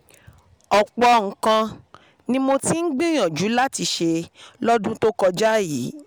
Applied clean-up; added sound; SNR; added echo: none; none; none; none.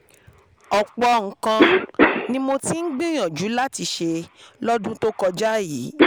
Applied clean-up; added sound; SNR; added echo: none; Cough; 1 dB; none.